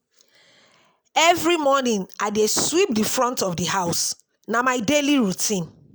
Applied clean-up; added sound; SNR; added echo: none; none; none; none.